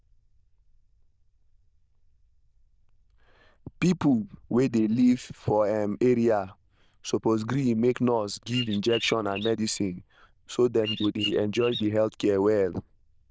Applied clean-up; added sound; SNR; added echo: neural diffusion model UNIVERSE++.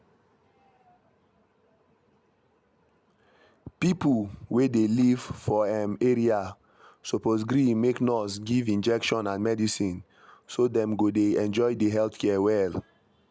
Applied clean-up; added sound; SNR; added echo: none; none; none; none.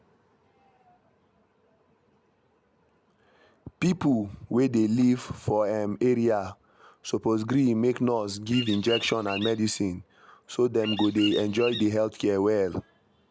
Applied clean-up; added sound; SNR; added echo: none; Bird vocalization, bird call, bird song; 8 dB; none.